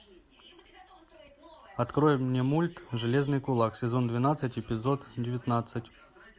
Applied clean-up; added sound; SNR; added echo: none; none; none; none.